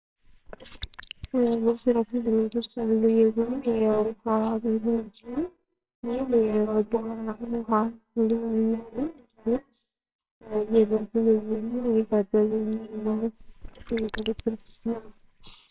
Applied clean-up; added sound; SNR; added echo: neural separator model SepFormer WHAMR!.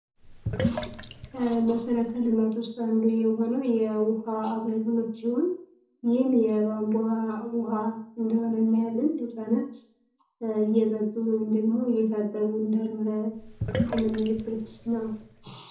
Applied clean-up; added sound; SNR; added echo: none; Sink (filling or washing); 7 dB; reverberation time 0.6 s.